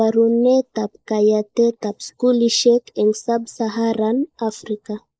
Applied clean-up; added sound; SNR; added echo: neural mask model Resemble Enhance denoiser.